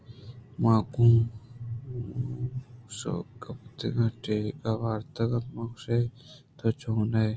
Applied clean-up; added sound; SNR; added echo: none; none; none; none.